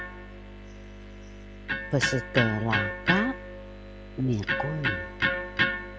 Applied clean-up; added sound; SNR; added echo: none; Electric guitar; -1 dB; none.